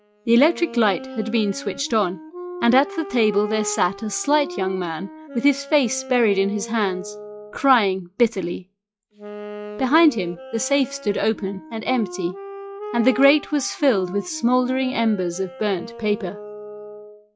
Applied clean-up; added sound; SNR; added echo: classical method log-MMSE.